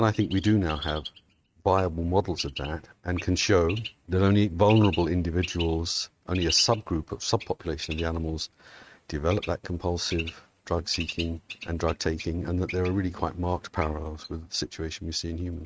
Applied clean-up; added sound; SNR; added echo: neural mask model RNNoise.